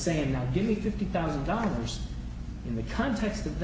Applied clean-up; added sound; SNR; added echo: none; none; none; none.